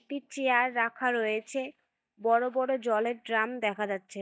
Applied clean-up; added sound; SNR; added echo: neural mask model DeepFilterNet 3.